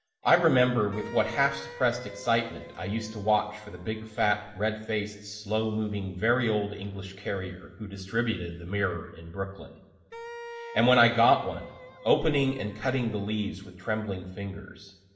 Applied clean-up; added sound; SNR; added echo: none; Wind instrument, woodwind instrument; 16 dB; reverberation time 2.0 s.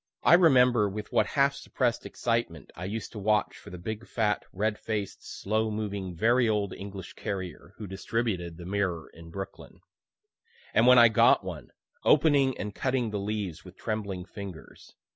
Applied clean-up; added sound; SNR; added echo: none; none; none; none.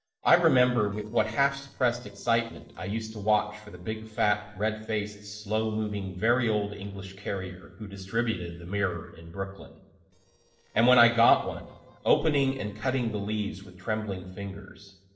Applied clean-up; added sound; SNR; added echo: neural separator model SepFormer DNS4.